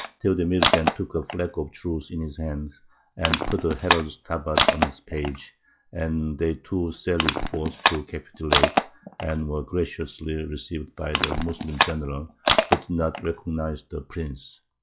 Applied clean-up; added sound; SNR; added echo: classical method log-MMSE.